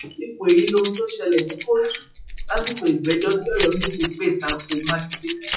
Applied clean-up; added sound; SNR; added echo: classical method WPE with log-MMSE.